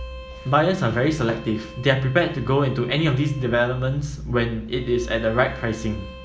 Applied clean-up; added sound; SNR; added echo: none; Bowed string instrument; 20 dB; none.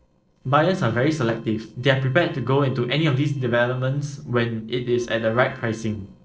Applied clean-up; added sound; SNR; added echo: neural separator model SepFormer DNS4.